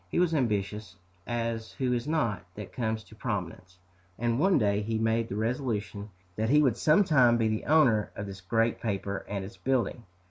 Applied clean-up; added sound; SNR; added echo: none; none; none; none.